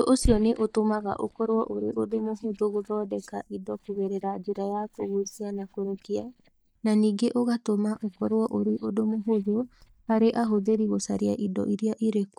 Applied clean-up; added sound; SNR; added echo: neural mask model DeepFilterNet 3.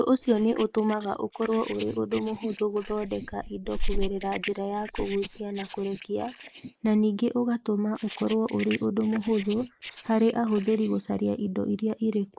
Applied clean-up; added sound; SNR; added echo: neural mask model Resemble Enhance denoiser.